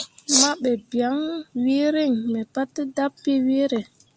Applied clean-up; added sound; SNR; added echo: none; none; none; none.